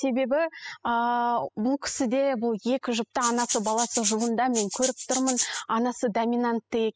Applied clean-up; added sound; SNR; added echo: classical method spectral subtraction.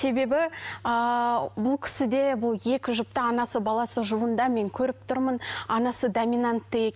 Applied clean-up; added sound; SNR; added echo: none; none; none; none.